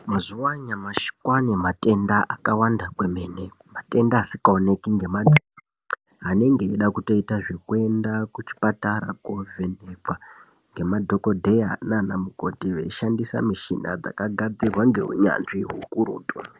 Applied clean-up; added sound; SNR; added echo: none; none; none; none.